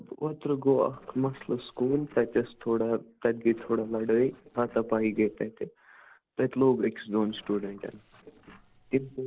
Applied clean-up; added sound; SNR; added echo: neural separator model SepFormer DNS4.